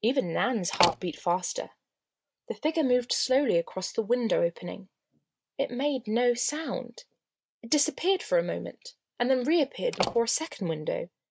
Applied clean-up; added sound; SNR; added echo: neural mask model RNNoise.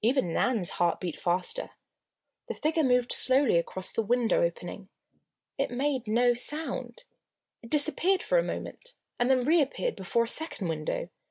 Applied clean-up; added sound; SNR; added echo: none; none; none; none.